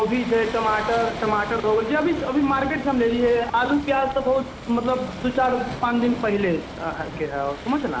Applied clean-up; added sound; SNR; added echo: none; Waves, surf; 12 dB; none.